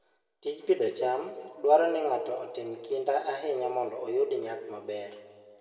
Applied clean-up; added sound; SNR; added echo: none; none; none; reverberation time 1.4 s.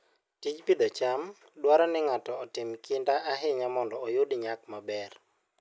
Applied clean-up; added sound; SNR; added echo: none; none; none; none.